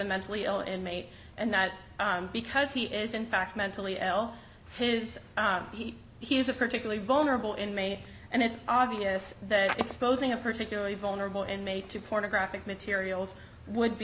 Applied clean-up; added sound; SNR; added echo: none; none; none; none.